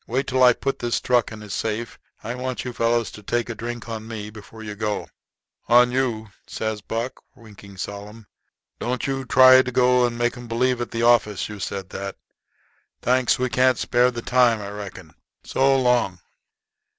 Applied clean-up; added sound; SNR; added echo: none; none; none; none.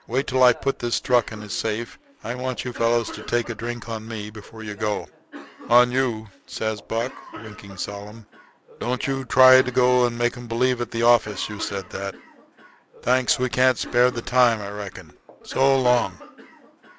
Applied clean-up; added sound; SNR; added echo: none; Cough; 19 dB; none.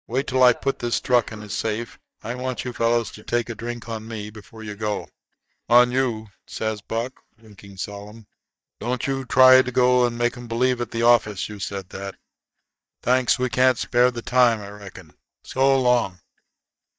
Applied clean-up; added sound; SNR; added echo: neural mask model DeepFilterNet 3.